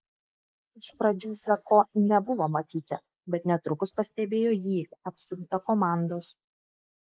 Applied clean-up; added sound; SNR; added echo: neural mask model Resemble Enhance denoiser.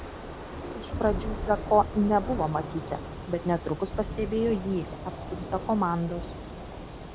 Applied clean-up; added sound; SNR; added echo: none; Thunder / Rain; 7 dB; none.